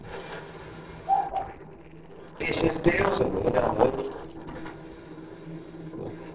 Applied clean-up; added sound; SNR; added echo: neural separator model SepFormer DNS4.